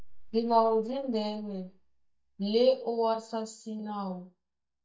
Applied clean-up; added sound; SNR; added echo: neural mask model DeepFilterNet 3.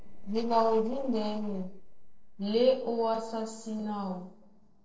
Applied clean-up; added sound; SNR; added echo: neural separator model SepFormer DNS4.